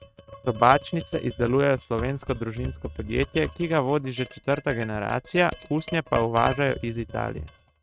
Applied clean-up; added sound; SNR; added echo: neural mask model RNNoise.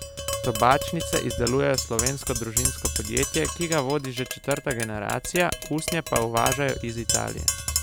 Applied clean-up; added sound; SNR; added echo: none; Tap; 4 dB; none.